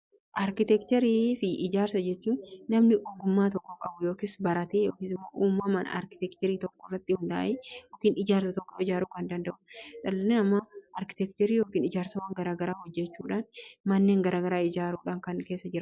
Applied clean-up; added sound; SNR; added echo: none; none; none; none.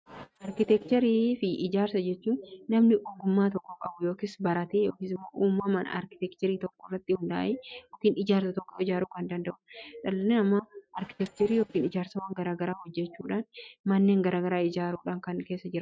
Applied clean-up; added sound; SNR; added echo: neural mask model RNNoise.